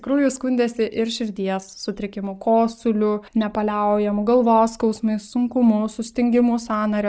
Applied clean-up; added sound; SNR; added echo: neural mask model DeepFilterNet 3.